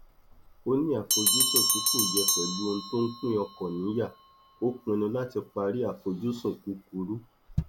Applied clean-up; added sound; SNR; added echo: none; Bell; 1 dB; none.